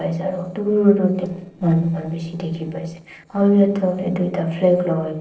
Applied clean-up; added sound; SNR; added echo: neural separator model SepFormer DNS4.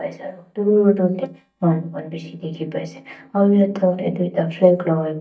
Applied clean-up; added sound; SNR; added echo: neural mask model DeepFilterNet 3.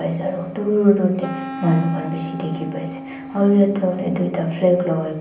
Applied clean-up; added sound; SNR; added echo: none; Wind instrument, woodwind instrument; 13 dB; reverberation time 0.6 s.